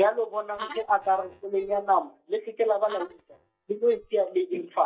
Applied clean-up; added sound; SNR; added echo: neural mask model DeepFilterNet 3.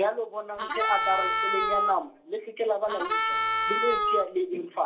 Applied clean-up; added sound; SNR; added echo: none; Harmonica; -2 dB; reverberation time 0.2 s.